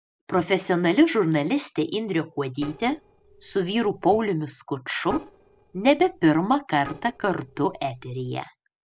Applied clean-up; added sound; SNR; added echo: neural separator model SepFormer DNS4.